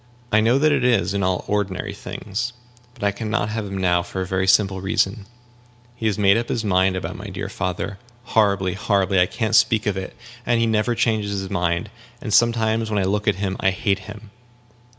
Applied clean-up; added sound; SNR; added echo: none; none; none; none.